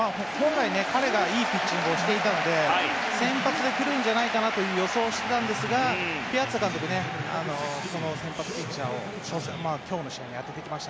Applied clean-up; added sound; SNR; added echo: none; none; none; none.